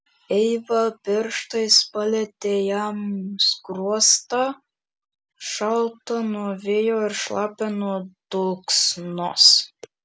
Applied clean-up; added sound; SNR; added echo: none; none; none; none.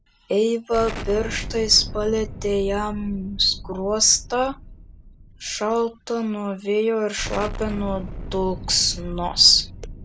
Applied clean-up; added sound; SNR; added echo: none; Explosion; 11 dB; none.